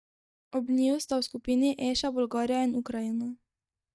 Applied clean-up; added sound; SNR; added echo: neural mask model DeepFilterNet 3.